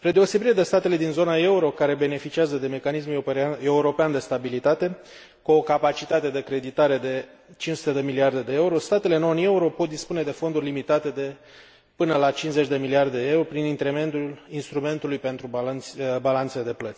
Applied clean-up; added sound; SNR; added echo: none; none; none; none.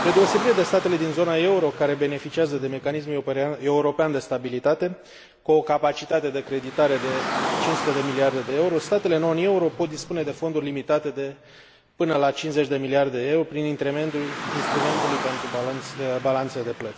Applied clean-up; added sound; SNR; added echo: none; Car; 9 dB; none.